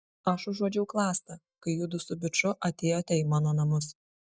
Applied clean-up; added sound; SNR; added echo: neural mask model DeepFilterNet 3.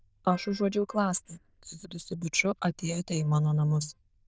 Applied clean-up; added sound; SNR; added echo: neural diffusion model UNIVERSE++.